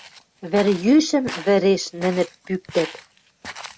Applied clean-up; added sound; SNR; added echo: none; Walk, footsteps; 16 dB; none.